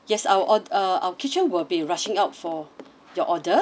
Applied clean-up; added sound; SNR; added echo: none; none; none; none.